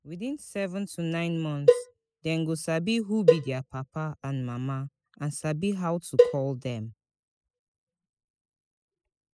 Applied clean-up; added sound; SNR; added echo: classical method spectral subtraction.